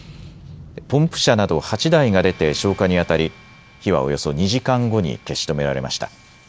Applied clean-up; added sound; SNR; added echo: none; none; none; none.